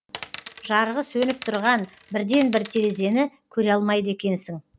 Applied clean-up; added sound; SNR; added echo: none; Coin (dropping); 17 dB; none.